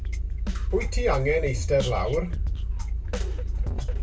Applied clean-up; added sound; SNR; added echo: none; Drum kit; 12 dB; reverberation time 0.2 s.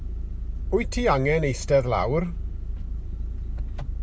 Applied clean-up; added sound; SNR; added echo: none; none; none; none.